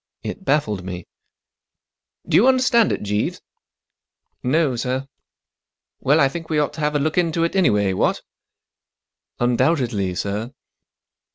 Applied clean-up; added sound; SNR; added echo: none; none; none; none.